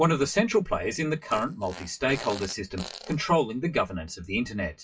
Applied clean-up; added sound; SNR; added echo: classical method WPE with log-MMSE.